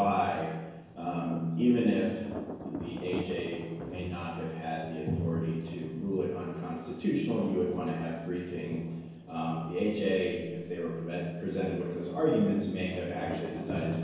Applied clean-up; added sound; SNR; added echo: none; Thunder; 13 dB; reverberation time 1.0 s.